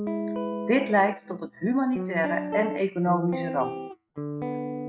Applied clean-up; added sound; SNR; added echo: neural mask model RNNoise.